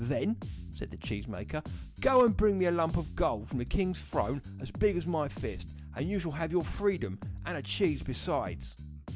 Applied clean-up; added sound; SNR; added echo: none; Bass guitar; 10 dB; none.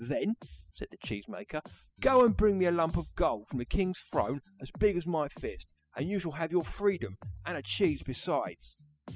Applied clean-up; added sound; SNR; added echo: classical method spectral subtraction.